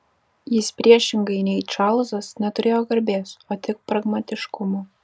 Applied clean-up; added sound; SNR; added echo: none; none; none; none.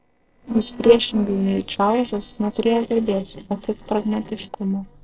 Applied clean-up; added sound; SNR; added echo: neural separator model SepFormer DNS4.